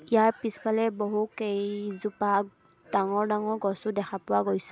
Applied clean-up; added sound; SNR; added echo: none; none; none; none.